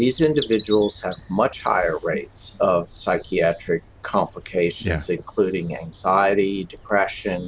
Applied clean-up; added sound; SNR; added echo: none; Bird vocalization, bird call, bird song; 12 dB; none.